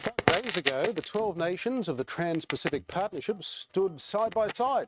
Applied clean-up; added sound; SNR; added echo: neural mask model RNNoise.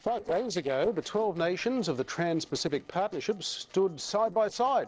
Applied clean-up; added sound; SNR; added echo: neural separator model SepFormer DNS4.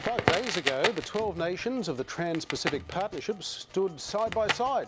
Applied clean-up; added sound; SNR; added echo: none; Crackle; 4 dB; none.